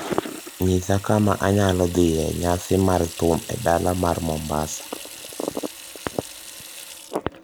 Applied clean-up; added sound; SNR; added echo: none; Sink (filling or washing) / Water tap, faucet; 15 dB; none.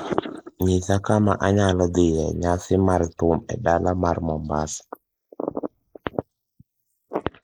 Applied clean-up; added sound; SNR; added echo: neural mask model Resemble Enhance denoiser.